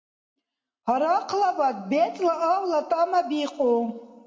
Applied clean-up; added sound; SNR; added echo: none; none; none; reverberation time 1.6 s.